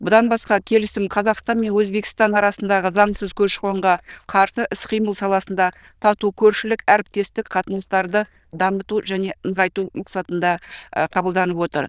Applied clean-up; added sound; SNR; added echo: neural diffusion model UNIVERSE++.